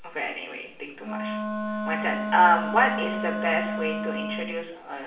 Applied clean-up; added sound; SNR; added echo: none; Wind instrument, woodwind instrument; 4 dB; reverberation time 0.6 s.